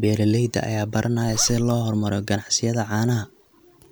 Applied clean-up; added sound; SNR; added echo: none; Zipper (clothing); 12 dB; none.